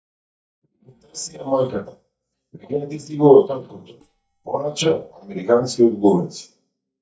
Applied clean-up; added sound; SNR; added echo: neural mask model DeepFilterNet 3.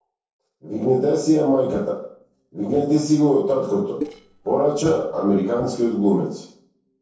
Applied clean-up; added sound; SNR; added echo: neural separator model SepFormer DNS4.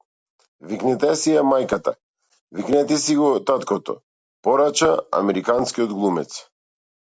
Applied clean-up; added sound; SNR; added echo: none; none; none; none.